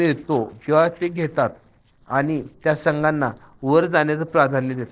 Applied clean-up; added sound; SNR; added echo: neural separator model SepFormer DNS4.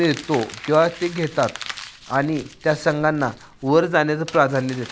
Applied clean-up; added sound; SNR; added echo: none; Crumpling, crinkling; 17 dB; none.